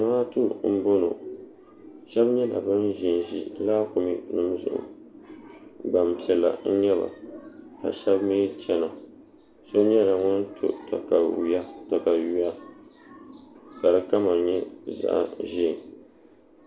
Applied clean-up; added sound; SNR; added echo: none; none; none; none.